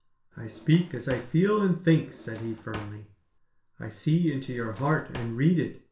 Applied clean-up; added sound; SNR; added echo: none; Drawer open or close; 19 dB; reverberation time 0.4 s.